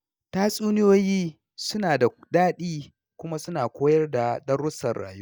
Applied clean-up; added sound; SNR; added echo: neural mask model DeepFilterNet 3.